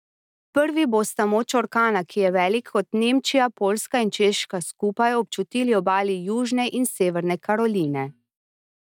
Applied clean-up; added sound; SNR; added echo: neural mask model DeepFilterNet 3.